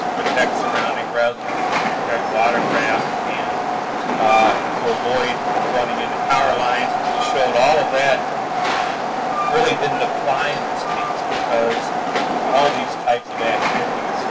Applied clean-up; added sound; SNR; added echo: none; Train; -1 dB; reverberation time 2.0 s.